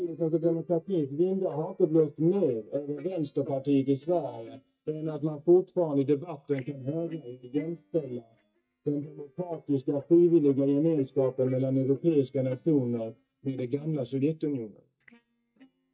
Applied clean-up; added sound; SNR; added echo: neural mask model DeepFilterNet 3.